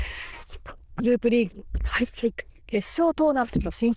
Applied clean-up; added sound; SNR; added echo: neural diffusion model UNIVERSE++.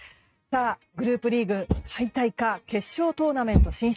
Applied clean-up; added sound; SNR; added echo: neural mask model RNNoise.